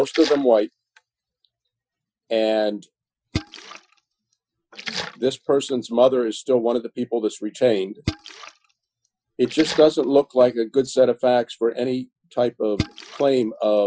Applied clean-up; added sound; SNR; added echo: classical method Wiener filter.